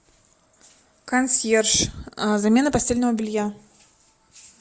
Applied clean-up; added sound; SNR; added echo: none; none; none; none.